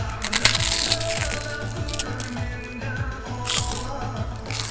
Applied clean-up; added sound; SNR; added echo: none; Chewing, mastication; -1 dB; reverberation time 1.4 s.